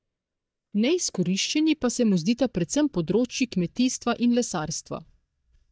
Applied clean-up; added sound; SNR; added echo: neural mask model DeepFilterNet 3.